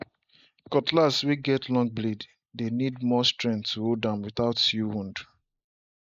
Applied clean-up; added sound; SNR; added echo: neural mask model Resemble Enhance denoiser.